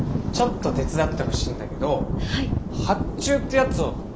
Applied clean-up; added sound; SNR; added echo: none; Thunder / Rain; 0 dB; none.